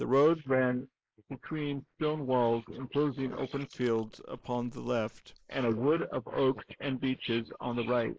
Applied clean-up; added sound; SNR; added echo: neural mask model Resemble Enhance denoiser.